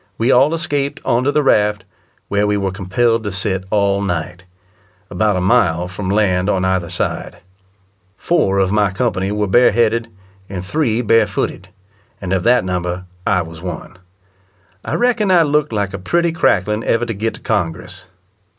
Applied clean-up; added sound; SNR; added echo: none; none; none; none.